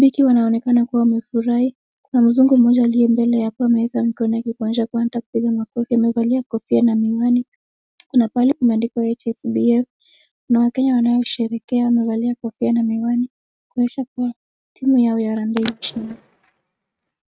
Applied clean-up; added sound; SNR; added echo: neural mask model RNNoise.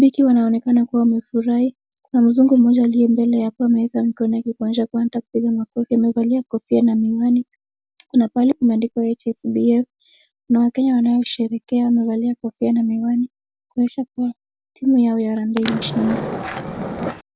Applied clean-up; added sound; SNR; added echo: none; Skateboard; 8 dB; none.